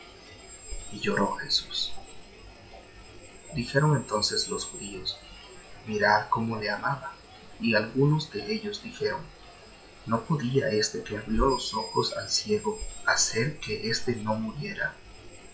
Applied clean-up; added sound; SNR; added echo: classical method WPE with log-MMSE.